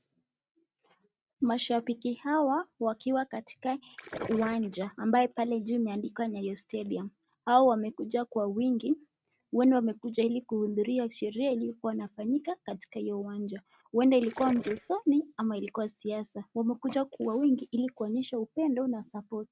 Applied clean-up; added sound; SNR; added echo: neural mask model RNNoise.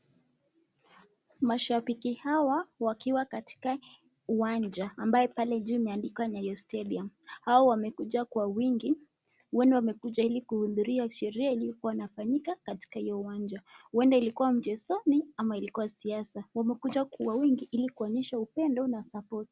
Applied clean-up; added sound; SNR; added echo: none; none; none; none.